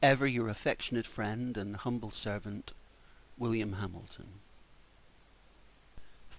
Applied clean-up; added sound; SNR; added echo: none; none; none; none.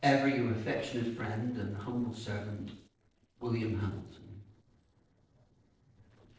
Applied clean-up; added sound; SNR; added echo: neural separator model SepFormer DNS4.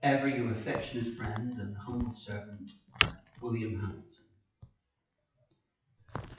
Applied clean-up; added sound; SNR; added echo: classical method WPE with log-MMSE.